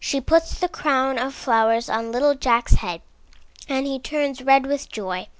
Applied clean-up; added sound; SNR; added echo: none; none; none; none.